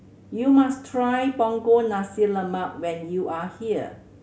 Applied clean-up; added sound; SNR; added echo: none; none; none; none.